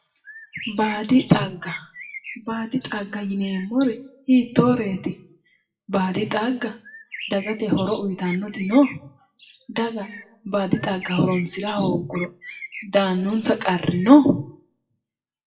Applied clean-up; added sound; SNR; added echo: classical method WPE with log-MMSE.